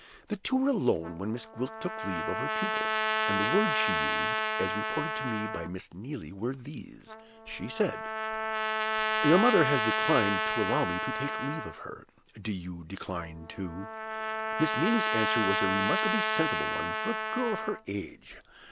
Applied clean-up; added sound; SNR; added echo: none; Trumpet; 0 dB; none.